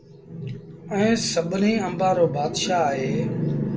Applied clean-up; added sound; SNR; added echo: none; none; none; reverberation time 0.3 s.